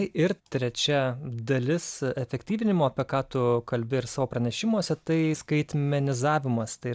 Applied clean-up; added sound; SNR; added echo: none; none; none; none.